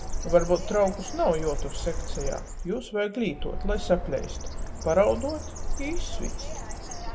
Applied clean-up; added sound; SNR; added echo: none; Bird; 3 dB; reverberation time 0.6 s.